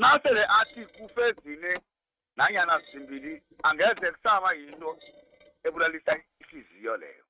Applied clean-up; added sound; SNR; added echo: neural mask model RNNoise.